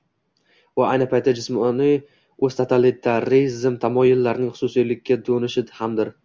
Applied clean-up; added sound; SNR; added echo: none; none; none; none.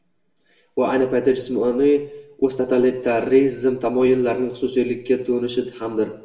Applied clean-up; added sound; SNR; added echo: none; none; none; reverberation time 0.7 s.